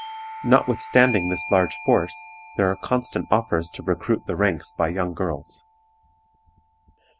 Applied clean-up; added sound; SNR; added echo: none; Doorbell; 15 dB; none.